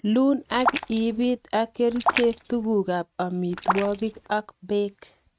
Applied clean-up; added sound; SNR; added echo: neural mask model RNNoise.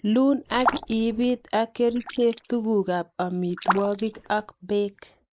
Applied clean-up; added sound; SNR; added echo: neural mask model Resemble Enhance denoiser.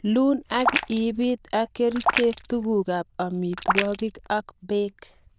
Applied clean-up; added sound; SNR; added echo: neural diffusion model UNIVERSE++.